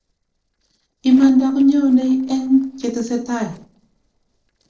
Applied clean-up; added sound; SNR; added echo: neural separator model SepFormer DNS4.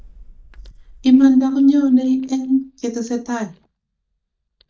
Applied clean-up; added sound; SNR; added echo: neural mask model DeepFilterNet 3.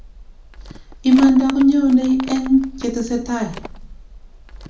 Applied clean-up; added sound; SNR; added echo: none; Livestock, farm animals, working animals; 16 dB; reverberation time 0.4 s.